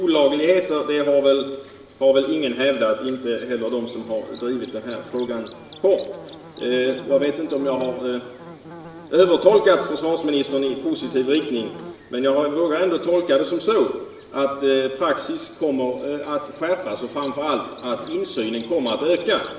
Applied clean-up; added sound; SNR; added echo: none; Buzz / Bird; 19 dB; reverberation time 1.1 s.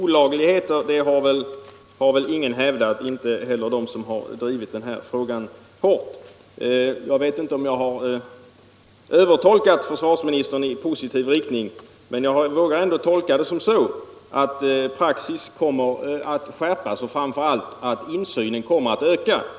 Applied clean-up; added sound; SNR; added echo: none; none; none; none.